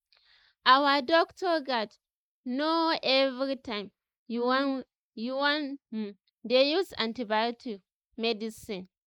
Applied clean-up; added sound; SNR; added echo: neural mask model Resemble Enhance denoiser.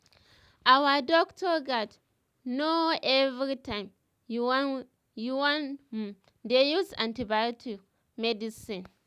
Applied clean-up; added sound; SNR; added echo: none; none; none; none.